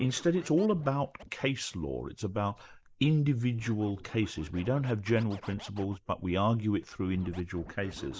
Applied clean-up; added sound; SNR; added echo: neural mask model Resemble Enhance denoiser.